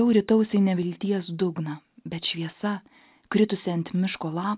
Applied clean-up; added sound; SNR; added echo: none; none; none; none.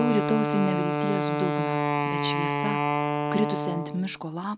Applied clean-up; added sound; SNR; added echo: none; Wind instrument, woodwind instrument; -2 dB; none.